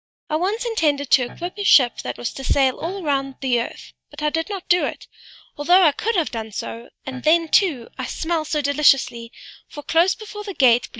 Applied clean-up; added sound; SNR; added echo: neural mask model DeepFilterNet 3.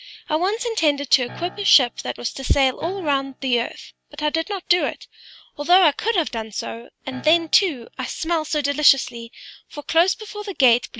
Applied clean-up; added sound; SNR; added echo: neural mask model RNNoise.